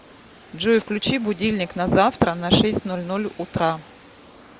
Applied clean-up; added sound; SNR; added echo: none; none; none; none.